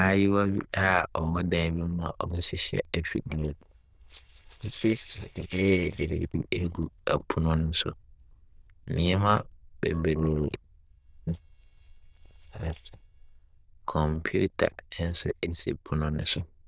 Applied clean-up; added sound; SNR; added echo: neural diffusion model UNIVERSE++.